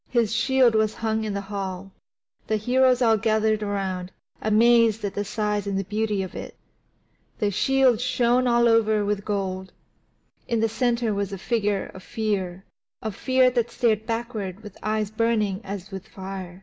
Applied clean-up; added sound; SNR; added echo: none; none; none; none.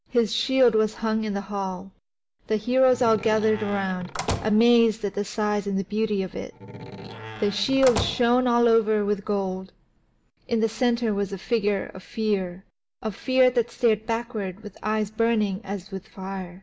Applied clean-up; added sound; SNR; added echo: none; Slam; 9 dB; none.